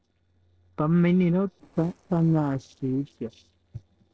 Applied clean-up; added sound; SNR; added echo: neural separator model SepFormer DNS4.